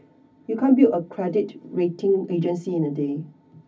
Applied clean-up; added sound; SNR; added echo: none; none; none; reverberation time 0.4 s.